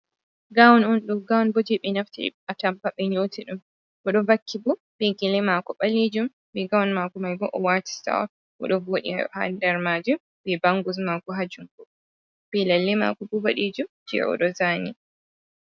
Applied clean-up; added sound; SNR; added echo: none; none; none; none.